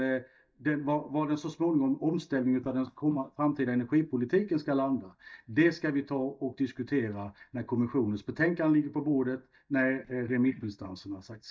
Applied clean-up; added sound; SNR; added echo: neural mask model DeepFilterNet 3.